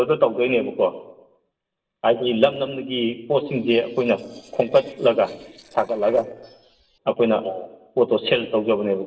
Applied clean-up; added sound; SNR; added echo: neural separator model SepFormer DNS4.